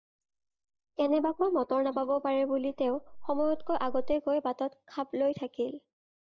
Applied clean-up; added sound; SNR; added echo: neural mask model Resemble Enhance denoiser.